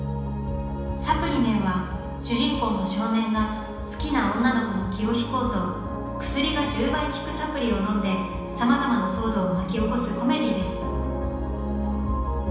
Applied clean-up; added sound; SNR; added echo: none; none; none; reverberation time 1.1 s.